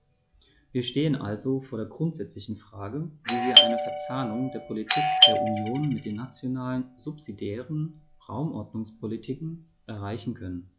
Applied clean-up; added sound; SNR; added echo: classical method log-MMSE.